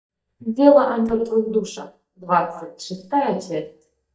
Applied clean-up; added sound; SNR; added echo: neural mask model DeepFilterNet 3.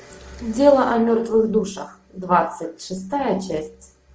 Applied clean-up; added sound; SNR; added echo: none; none; none; none.